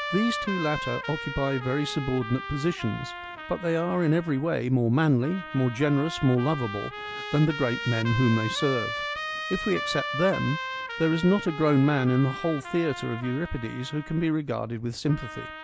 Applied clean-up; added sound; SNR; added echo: none; Trumpet; 9 dB; none.